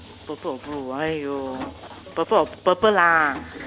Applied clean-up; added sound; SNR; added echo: none; Mechanisms; 19 dB; none.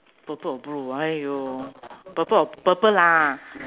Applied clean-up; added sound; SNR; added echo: none; none; none; none.